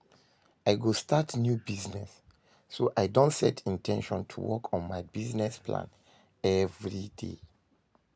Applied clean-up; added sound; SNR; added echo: none; none; none; none.